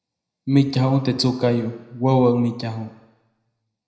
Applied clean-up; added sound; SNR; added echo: none; none; none; reverberation time 0.8 s.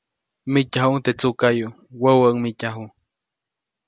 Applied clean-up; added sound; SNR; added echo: none; none; none; none.